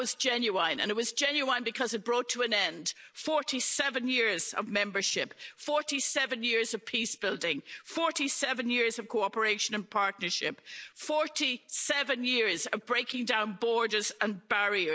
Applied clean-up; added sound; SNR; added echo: none; none; none; none.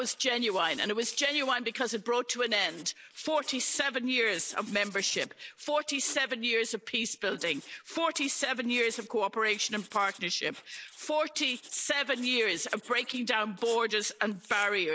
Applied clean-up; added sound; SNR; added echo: neural mask model Resemble Enhance denoiser.